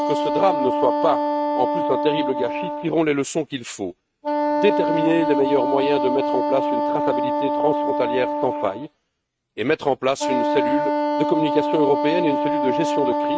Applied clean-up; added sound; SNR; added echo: neural mask model RNNoise.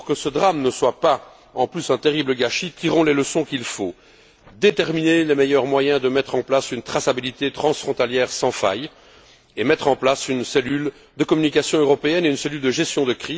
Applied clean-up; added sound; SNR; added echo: none; none; none; none.